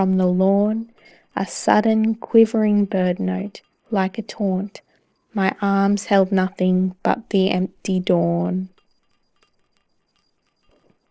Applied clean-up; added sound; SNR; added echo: neural separator model SepFormer DNS4.